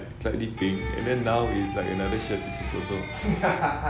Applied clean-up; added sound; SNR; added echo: none; Electric guitar; 10 dB; none.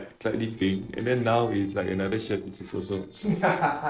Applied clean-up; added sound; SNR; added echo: neural separator model SepFormer DNS4.